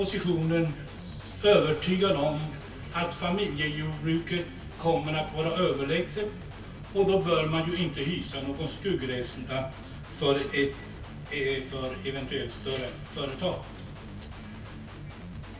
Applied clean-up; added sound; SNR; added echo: none; Guitar; 13 dB; reverberation time 0.2 s.